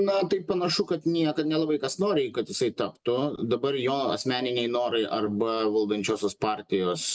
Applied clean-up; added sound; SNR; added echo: none; none; none; none.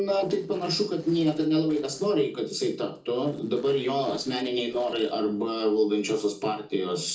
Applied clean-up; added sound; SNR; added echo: neural separator model SepFormer DNS4.